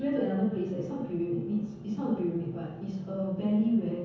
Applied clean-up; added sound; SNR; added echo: none; none; none; reverberation time 0.9 s.